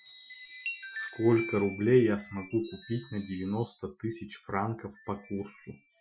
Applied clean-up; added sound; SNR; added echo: classical method Wiener filter.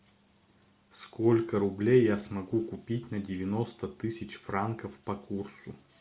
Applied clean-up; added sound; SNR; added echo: none; none; none; none.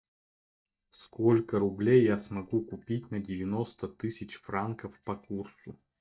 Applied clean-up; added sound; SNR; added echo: neural mask model DeepFilterNet 3.